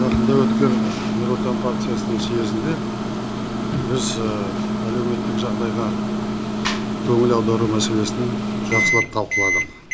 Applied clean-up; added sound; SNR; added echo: none; Microwave oven; -2 dB; none.